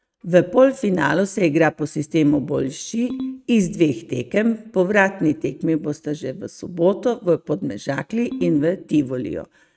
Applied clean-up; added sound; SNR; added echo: neural mask model RNNoise.